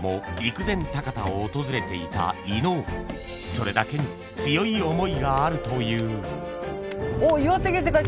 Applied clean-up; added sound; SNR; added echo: none; Run; 19 dB; none.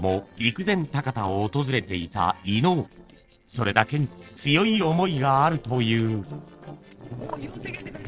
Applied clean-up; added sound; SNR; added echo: neural separator model SepFormer DNS4.